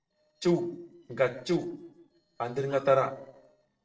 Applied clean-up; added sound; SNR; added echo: neural separator model SepFormer DNS4.